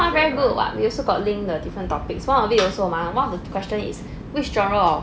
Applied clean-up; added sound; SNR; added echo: none; none; none; none.